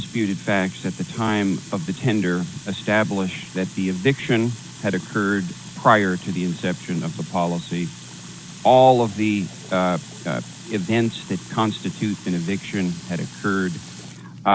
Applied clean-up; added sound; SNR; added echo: none; Water tap, faucet; 19 dB; none.